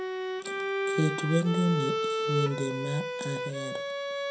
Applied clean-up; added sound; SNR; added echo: none; Bowed string instrument; 1 dB; reverberation time 0.2 s.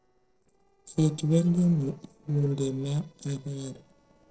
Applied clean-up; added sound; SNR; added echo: neural separator model SepFormer DNS4.